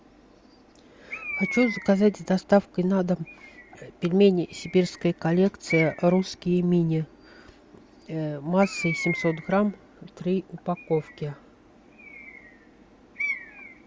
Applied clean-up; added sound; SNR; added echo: none; Bird; 13 dB; none.